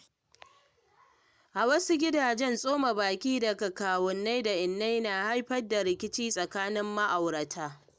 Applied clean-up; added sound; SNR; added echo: none; none; none; none.